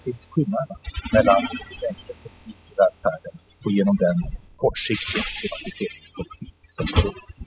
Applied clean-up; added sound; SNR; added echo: classical method spectral subtraction.